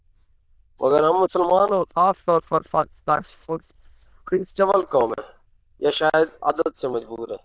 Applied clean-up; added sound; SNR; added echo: neural diffusion model UNIVERSE++.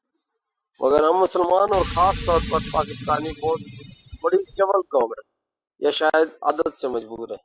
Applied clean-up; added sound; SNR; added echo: classical method spectral subtraction.